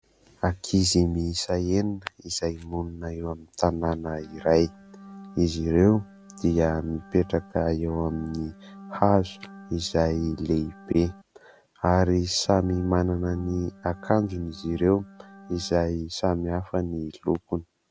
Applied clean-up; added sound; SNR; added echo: none; Organ; 19 dB; none.